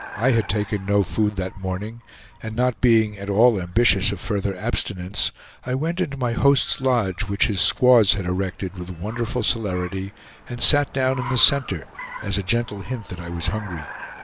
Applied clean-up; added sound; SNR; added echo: none; Car; 19 dB; none.